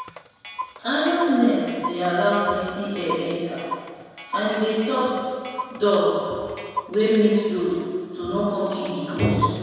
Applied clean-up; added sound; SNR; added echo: none; Clock; 11 dB; reverberation time 1.9 s.